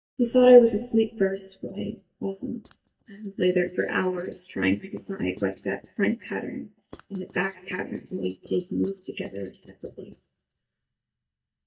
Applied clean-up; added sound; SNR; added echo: neural mask model DeepFilterNet 3.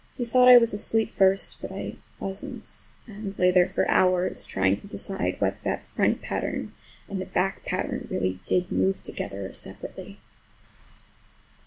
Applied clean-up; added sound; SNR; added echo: none; none; none; none.